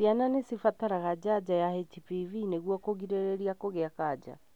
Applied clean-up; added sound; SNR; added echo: none; none; none; none.